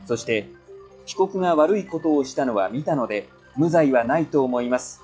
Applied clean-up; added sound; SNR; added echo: classical method log-MMSE.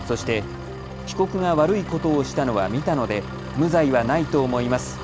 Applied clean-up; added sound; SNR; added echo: none; Engine; 16 dB; none.